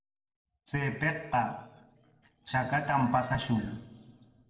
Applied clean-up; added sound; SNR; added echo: neural separator model SepFormer DNS4.